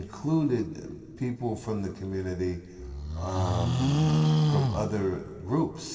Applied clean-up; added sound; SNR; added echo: none; Livestock, farm animals, working animals; -4 dB; reverberation time 2.5 s.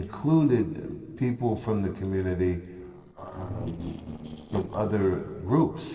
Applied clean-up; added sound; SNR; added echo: neural separator model SepFormer DNS4.